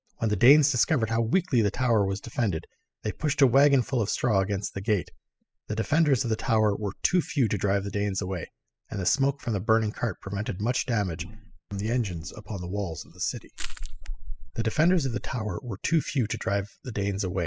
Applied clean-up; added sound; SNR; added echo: classical method spectral subtraction.